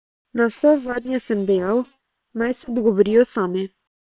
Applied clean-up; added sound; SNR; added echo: neural separator model SepFormer WHAM!.